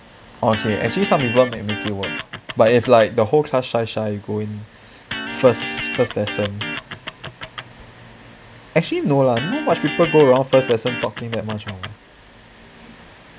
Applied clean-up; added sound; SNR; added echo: none; Electric guitar; 9 dB; none.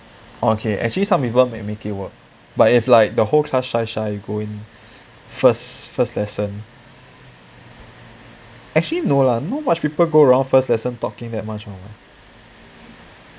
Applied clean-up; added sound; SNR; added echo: none; none; none; none.